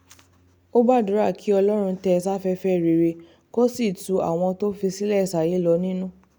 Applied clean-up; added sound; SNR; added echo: none; none; none; none.